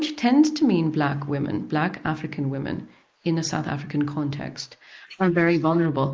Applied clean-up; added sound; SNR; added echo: neural mask model Resemble Enhance denoiser.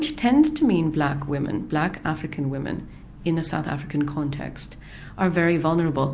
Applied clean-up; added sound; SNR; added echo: none; none; none; none.